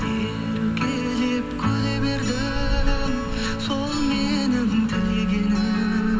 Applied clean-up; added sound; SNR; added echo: none; Car passing by; 7 dB; reverberation time 0.6 s.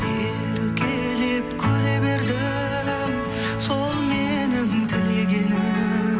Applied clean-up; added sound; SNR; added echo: none; none; none; none.